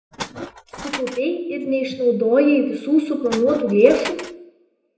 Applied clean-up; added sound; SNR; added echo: none; Tools; 12 dB; reverberation time 0.8 s.